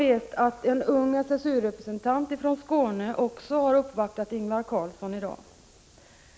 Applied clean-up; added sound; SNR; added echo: none; none; none; none.